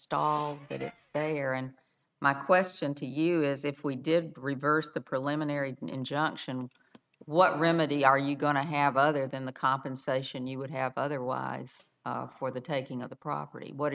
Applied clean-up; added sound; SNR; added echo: neural mask model RNNoise.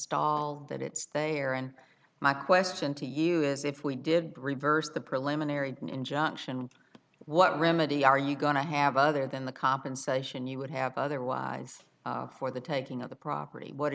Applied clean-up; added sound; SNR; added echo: none; none; none; none.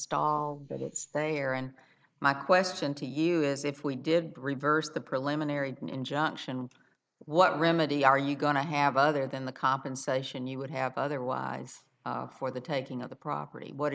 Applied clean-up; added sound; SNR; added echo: neural mask model Resemble Enhance denoiser.